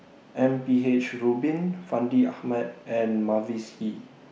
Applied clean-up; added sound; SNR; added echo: none; none; none; none.